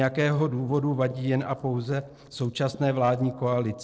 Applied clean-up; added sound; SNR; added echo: neural separator model SepFormer DNS4.